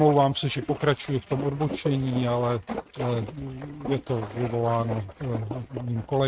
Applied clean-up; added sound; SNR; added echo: neural mask model RNNoise.